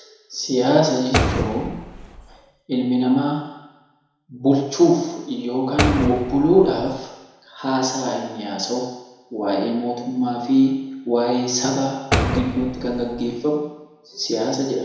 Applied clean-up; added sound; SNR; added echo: none; Door; 4 dB; reverberation time 1.0 s.